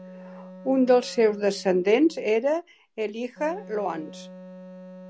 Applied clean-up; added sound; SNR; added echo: none; Wind instrument, woodwind instrument; 19 dB; none.